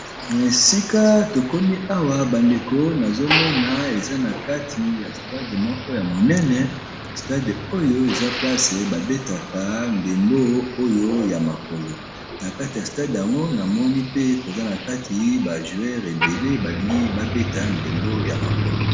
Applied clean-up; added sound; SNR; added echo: none; Motor vehicle (road); 7 dB; reverberation time 0.9 s.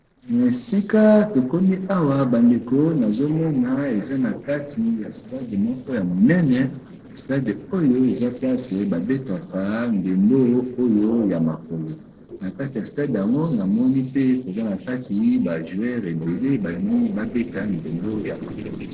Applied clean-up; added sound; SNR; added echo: neural separator model SepFormer DNS4.